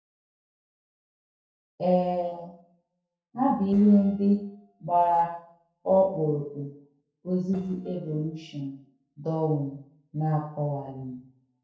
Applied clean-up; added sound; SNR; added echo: neural separator model SepFormer DNS4.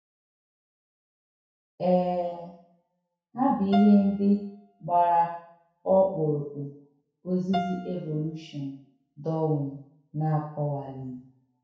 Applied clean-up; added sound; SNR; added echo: none; Piano; 13 dB; reverberation time 0.6 s.